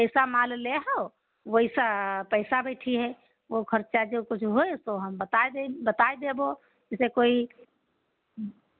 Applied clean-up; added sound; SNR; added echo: none; none; none; none.